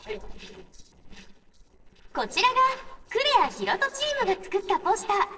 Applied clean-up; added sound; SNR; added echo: neural separator model SepFormer DNS4.